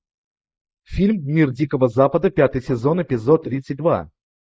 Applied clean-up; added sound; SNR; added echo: neural mask model Resemble Enhance denoiser.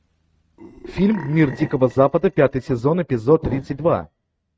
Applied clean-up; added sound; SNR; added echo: neural mask model RNNoise.